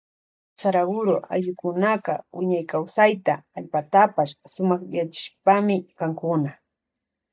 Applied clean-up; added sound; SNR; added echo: neural mask model DeepFilterNet 3.